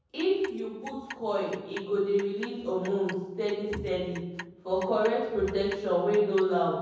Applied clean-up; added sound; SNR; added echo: none; Clock; 18 dB; reverberation time 1.1 s.